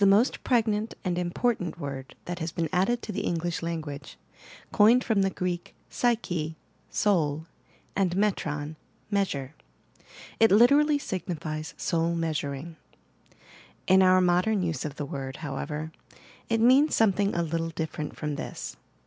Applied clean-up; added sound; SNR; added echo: none; none; none; none.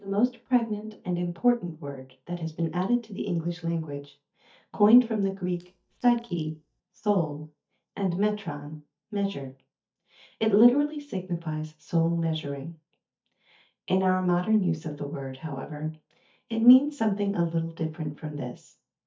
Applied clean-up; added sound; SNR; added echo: neural mask model DeepFilterNet 3.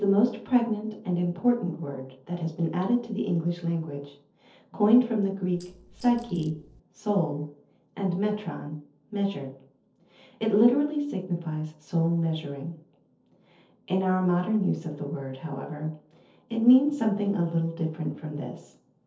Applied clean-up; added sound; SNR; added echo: neural separator model SepFormer DNS4.